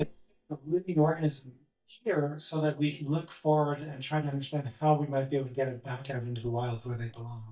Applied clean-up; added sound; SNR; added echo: neural mask model DeepFilterNet 3.